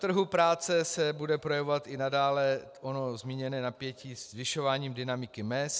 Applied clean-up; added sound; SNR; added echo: none; none; none; none.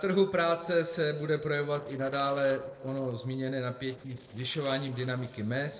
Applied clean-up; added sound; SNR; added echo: neural separator model SepFormer DNS4.